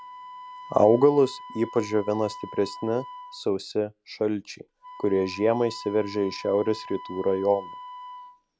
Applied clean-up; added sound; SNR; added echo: none; Wind instrument, woodwind instrument; 16 dB; none.